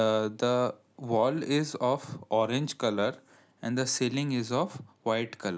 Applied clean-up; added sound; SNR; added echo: none; none; none; none.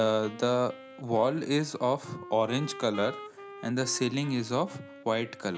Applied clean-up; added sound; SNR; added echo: none; Wind instrument, woodwind instrument; 16 dB; none.